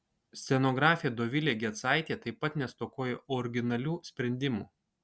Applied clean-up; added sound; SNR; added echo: none; none; none; none.